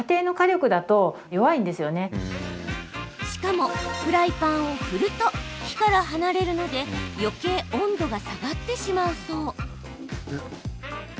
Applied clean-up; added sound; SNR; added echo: none; none; none; none.